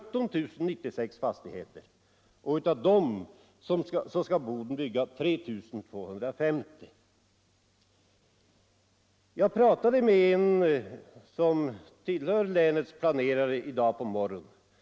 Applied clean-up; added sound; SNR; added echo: none; none; none; none.